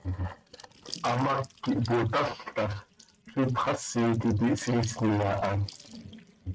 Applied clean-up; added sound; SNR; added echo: neural mask model RNNoise.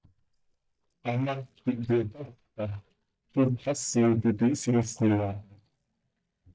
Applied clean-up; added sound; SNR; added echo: neural mask model DeepFilterNet 3.